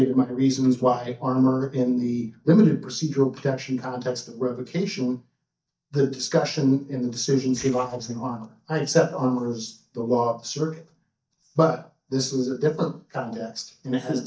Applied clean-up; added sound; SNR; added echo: neural mask model DeepFilterNet 3.